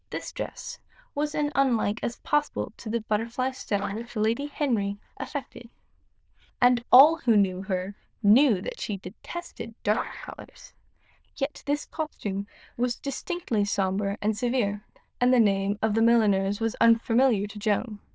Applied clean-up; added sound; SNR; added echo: neural diffusion model UNIVERSE++.